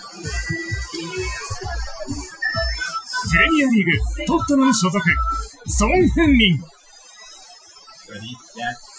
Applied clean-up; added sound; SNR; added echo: classical method Wiener filter.